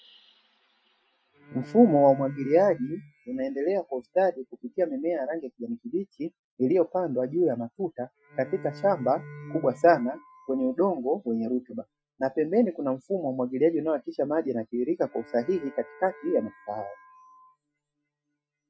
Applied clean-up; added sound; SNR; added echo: classical method Wiener filter.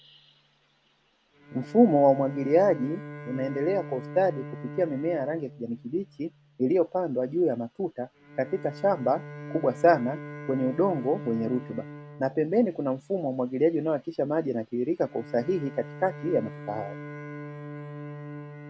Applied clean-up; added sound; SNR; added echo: none; Bowed string instrument; 14 dB; none.